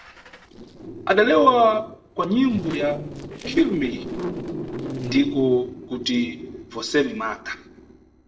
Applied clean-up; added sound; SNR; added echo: neural separator model SepFormer DNS4.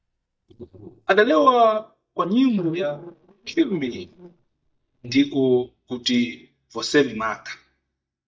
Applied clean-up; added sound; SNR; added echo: neural mask model DeepFilterNet 3.